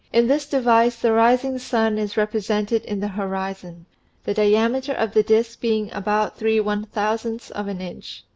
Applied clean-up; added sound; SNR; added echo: none; none; none; none.